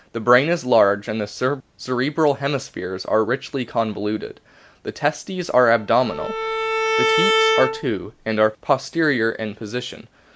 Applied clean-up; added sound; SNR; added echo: none; Bowed string instrument; 0 dB; none.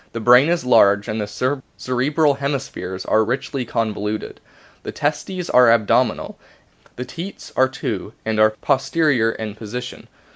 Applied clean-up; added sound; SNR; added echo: none; none; none; none.